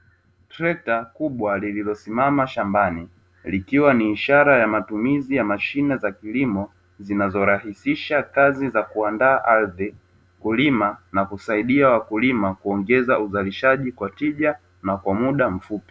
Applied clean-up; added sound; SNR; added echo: none; none; none; none.